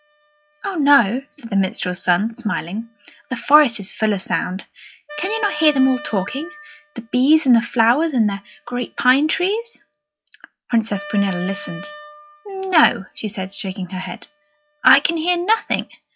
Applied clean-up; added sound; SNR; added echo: classical method log-MMSE.